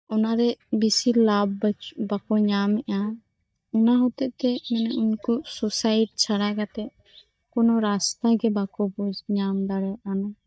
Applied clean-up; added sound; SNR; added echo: neural mask model DeepFilterNet 3.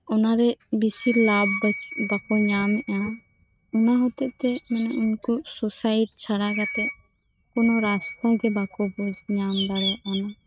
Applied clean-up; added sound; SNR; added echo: neural mask model RNNoise.